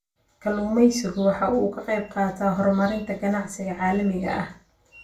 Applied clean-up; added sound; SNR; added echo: none; none; none; reverberation time 0.3 s.